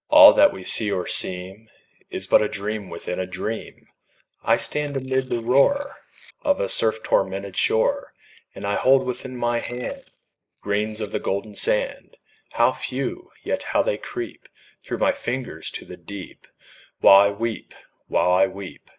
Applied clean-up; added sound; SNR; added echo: neural mask model Resemble Enhance denoiser.